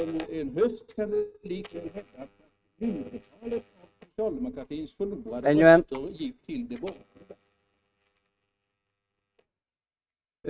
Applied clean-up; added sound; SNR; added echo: neural mask model RNNoise.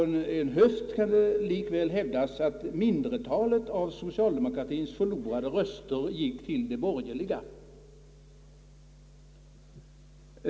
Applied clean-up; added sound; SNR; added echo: none; none; none; none.